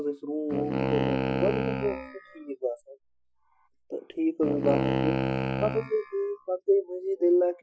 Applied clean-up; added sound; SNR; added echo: classical method Wiener filter.